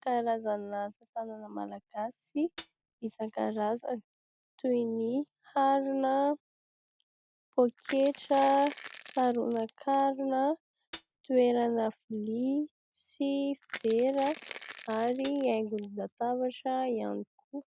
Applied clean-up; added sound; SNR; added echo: none; Hi-hat + Crushing; 15 dB; none.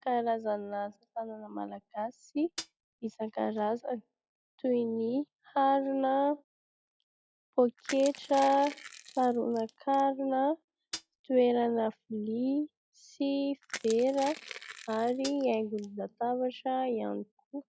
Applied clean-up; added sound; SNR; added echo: classical method log-MMSE.